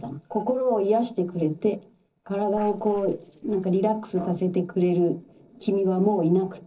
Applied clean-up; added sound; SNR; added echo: neural separator model SepFormer DNS4.